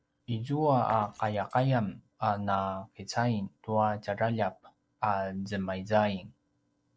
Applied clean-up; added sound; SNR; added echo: neural separator model SepFormer DNS4.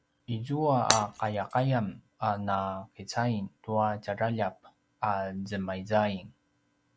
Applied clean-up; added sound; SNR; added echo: none; Shatter; 4 dB; none.